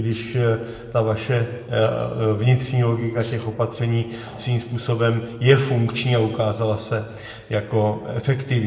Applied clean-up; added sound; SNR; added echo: none; Tambourine; 4 dB; reverberation time 1.2 s.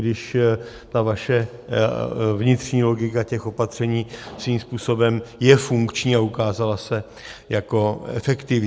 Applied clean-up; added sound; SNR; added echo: none; none; none; none.